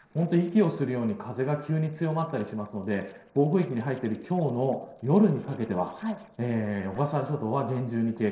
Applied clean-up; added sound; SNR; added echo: neural separator model SepFormer DNS4.